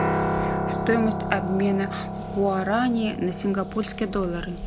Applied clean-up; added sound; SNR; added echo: none; Piano; 3 dB; none.